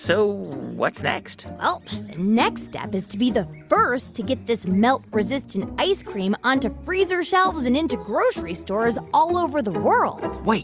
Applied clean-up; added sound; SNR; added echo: none; none; none; none.